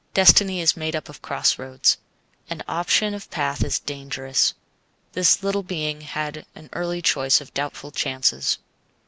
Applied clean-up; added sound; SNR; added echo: none; none; none; none.